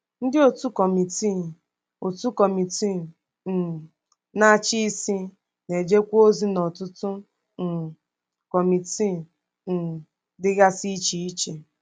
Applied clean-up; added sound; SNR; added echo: none; none; none; none.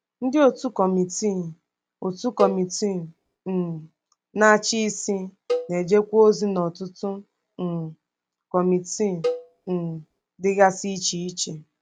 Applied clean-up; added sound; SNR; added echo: none; Cowbell; 9 dB; none.